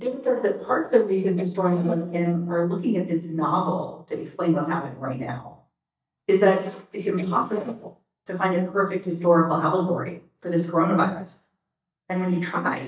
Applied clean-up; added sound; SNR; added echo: neural mask model DeepFilterNet 3.